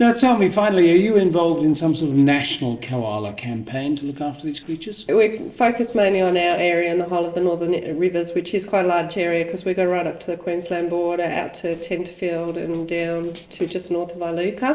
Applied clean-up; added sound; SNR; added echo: neural separator model SepFormer DNS4.